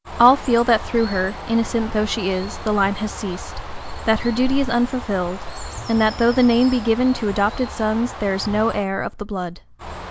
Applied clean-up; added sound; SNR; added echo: none; Bird; 12 dB; none.